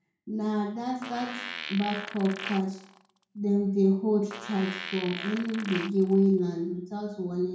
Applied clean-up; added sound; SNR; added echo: none; Fart; 12 dB; reverberation time 0.5 s.